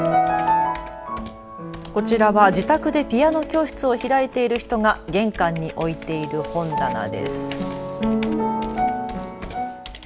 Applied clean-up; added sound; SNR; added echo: none; Computer keyboard; 18 dB; none.